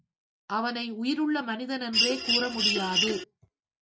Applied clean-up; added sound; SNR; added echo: none; Mechanisms; -5 dB; none.